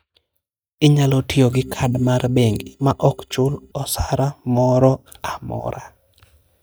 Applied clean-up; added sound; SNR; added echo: neural mask model DeepFilterNet 3.